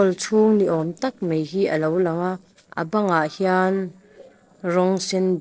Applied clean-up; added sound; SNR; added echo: neural separator model SepFormer DNS4.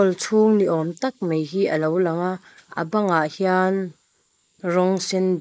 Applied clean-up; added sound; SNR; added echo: neural mask model Resemble Enhance denoiser.